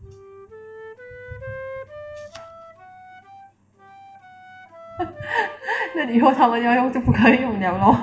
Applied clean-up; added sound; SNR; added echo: none; Wind instrument, woodwind instrument; 17 dB; reverberation time 2.4 s.